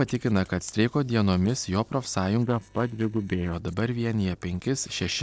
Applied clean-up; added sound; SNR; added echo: neural separator model SepFormer DNS4.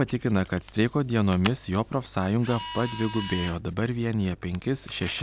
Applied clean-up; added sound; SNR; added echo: none; Camera; 11 dB; none.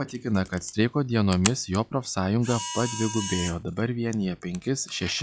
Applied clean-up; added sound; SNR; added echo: classical method log-MMSE.